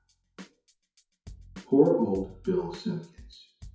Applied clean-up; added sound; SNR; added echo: classical method WPE with log-MMSE.